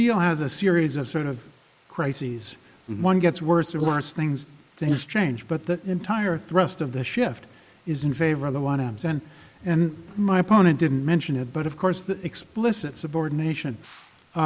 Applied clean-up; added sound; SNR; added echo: neural mask model Resemble Enhance denoiser.